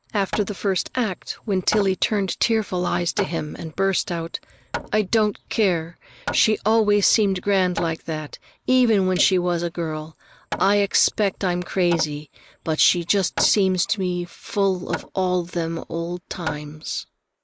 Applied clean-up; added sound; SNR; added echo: neural mask model Resemble Enhance denoiser.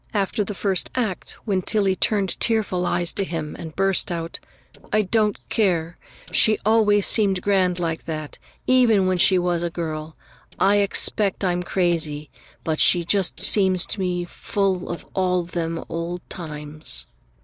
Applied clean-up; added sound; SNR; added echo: neural separator model SepFormer DNS4.